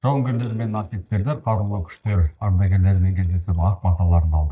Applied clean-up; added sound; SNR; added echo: neural mask model DeepFilterNet 3.